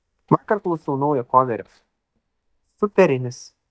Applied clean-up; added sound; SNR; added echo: neural mask model DeepFilterNet 3.